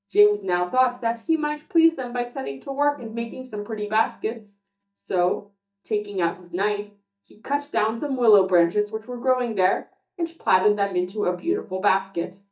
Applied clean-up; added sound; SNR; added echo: neural mask model DeepFilterNet 3.